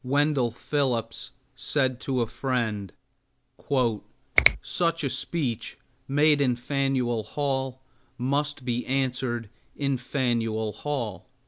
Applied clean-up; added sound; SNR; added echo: none; Finger snapping; 1 dB; none.